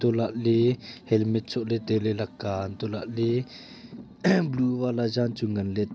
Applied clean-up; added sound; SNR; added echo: none; Car; 19 dB; none.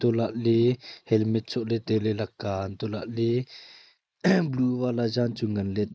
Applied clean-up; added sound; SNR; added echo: neural mask model Resemble Enhance denoiser.